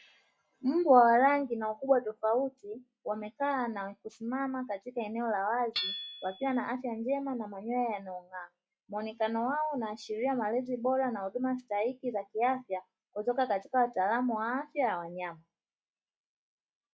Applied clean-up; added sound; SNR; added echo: classical method log-MMSE.